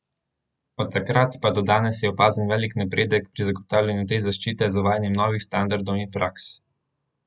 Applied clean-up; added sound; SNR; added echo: none; none; none; none.